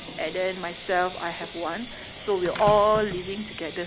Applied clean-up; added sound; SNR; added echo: none; Water tap, faucet + Slam; 12 dB; none.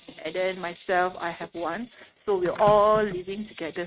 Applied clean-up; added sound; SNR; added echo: neural mask model RNNoise.